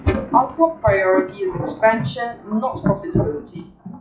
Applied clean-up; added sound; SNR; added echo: classical method log-MMSE.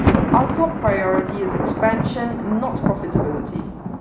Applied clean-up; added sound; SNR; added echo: none; Thunder; -1 dB; none.